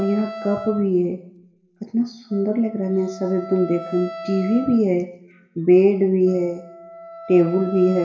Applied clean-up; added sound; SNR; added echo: none; Wind instrument, woodwind instrument; 16 dB; reverberation time 0.7 s.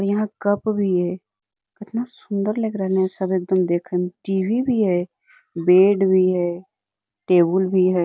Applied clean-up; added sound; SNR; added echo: none; none; none; none.